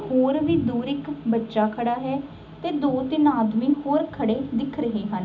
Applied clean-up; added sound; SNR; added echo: none; none; none; reverberation time 0.4 s.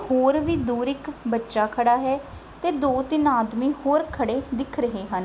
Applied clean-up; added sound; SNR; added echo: none; none; none; none.